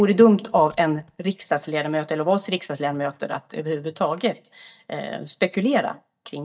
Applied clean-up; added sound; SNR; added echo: neural mask model DeepFilterNet 3.